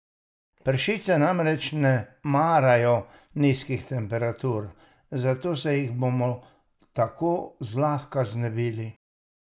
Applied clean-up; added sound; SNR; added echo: none; none; none; none.